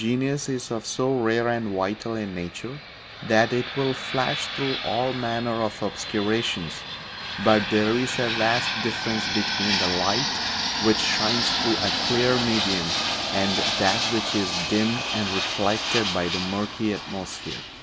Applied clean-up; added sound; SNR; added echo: none; Fixed-wing aircraft, airplane; 2 dB; none.